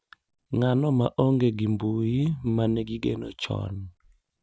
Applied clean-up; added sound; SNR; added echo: none; none; none; none.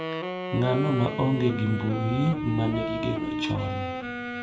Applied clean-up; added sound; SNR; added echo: none; Wind instrument, woodwind instrument; 5 dB; reverberation time 1.7 s.